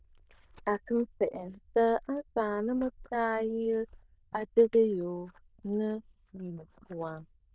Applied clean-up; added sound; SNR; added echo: neural diffusion model UNIVERSE++.